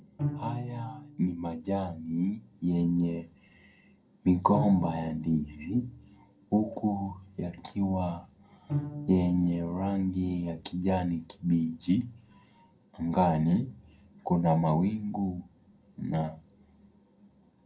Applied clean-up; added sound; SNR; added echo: none; Bowed string instrument; 10 dB; reverberation time 0.2 s.